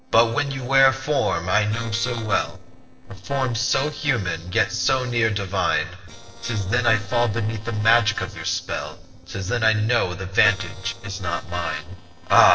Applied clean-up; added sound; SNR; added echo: neural separator model SepFormer DNS4.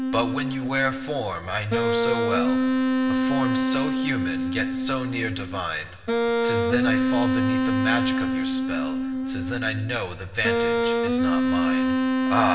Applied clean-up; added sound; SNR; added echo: none; Wind instrument, woodwind instrument; -5 dB; reverberation time 1.9 s.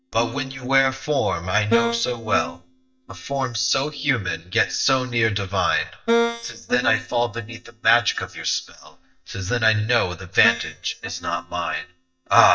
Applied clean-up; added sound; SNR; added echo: neural mask model DeepFilterNet 3.